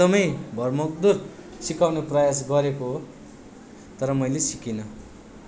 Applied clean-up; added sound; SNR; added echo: none; none; none; none.